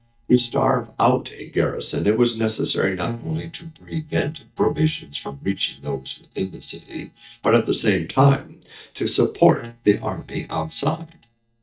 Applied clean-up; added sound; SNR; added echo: neural mask model DeepFilterNet 3.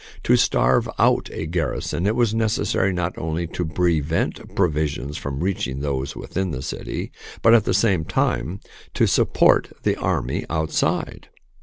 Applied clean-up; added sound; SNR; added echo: none; none; none; none.